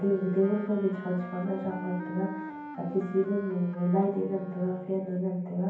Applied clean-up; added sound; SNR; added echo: none; Wind instrument, woodwind instrument; 14 dB; reverberation time 0.9 s.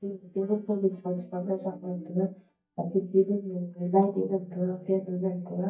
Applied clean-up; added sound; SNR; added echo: neural mask model DeepFilterNet 3.